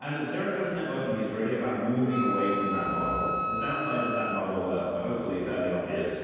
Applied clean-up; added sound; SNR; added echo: none; Wind instrument, woodwind instrument; 6 dB; reverberation time 2.1 s.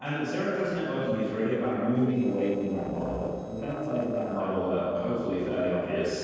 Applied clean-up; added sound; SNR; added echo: neural separator model SepFormer DNS4.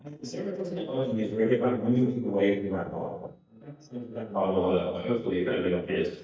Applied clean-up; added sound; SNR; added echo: neural mask model DeepFilterNet 3.